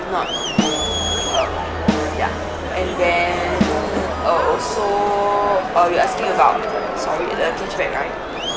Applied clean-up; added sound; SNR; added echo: none; Snare drum + Crowd; 0 dB; none.